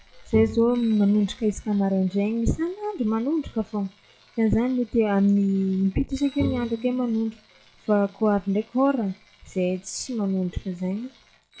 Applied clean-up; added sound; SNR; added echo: classical method log-MMSE.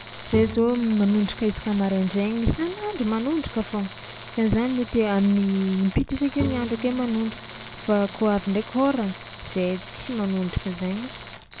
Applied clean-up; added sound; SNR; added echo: none; Tools + Bowed string instrument; 12 dB; none.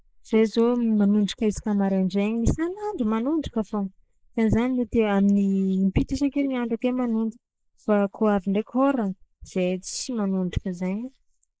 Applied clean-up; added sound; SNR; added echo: neural mask model Resemble Enhance denoiser.